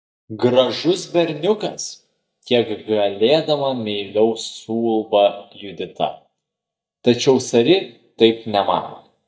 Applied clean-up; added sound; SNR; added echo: neural mask model DeepFilterNet 3.